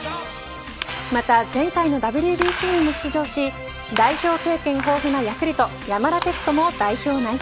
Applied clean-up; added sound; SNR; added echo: none; none; none; none.